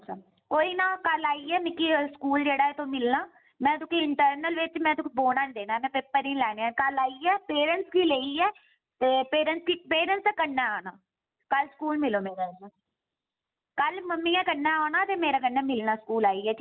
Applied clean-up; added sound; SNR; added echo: none; none; none; none.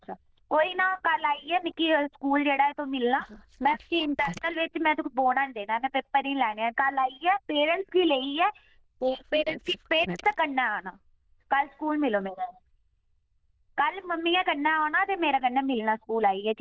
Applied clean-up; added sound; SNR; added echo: neural diffusion model UNIVERSE++.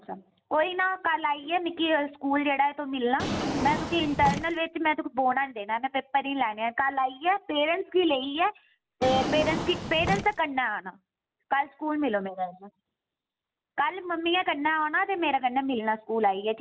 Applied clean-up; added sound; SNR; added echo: none; Drawer open or close; 5 dB; none.